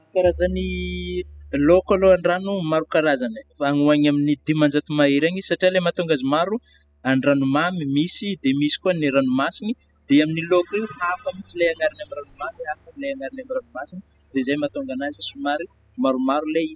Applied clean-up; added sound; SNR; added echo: classical method spectral subtraction.